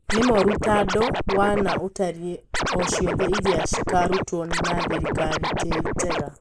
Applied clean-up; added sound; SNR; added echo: neural mask model Resemble Enhance denoiser.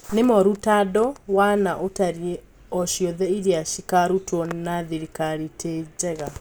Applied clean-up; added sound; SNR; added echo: none; none; none; none.